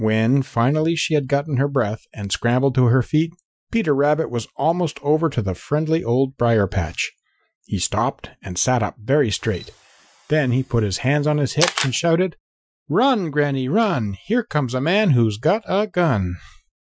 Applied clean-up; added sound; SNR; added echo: classical method Wiener filter.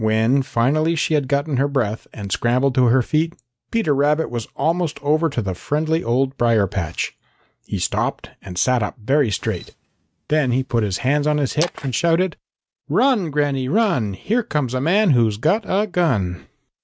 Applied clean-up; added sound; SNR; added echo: neural mask model RNNoise.